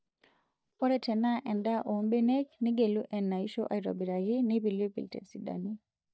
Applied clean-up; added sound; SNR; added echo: neural mask model DeepFilterNet 3.